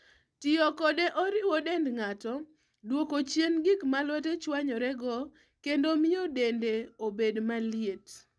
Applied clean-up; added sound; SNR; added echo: none; none; none; none.